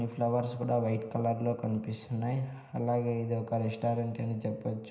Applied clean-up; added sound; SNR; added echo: none; none; none; reverberation time 0.9 s.